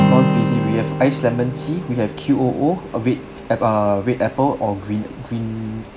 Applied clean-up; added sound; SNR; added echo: none; Acoustic guitar; 4 dB; none.